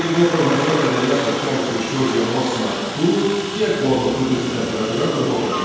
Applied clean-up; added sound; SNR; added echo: none; Aircraft; 7 dB; reverberation time 1.2 s.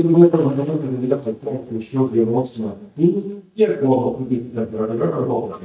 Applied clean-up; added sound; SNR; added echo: neural mask model DeepFilterNet 3.